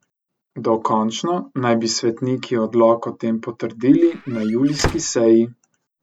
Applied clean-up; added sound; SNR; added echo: none; Squeak / Slam / Wood; 9 dB; none.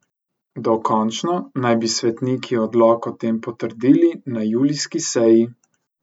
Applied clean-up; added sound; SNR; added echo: none; none; none; none.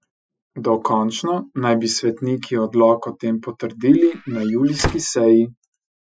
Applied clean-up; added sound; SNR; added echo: classical method Wiener filter.